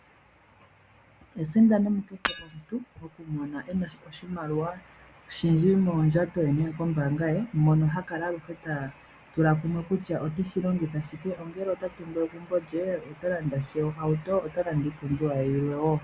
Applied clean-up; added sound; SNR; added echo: none; Shatter / Hammer; 7 dB; none.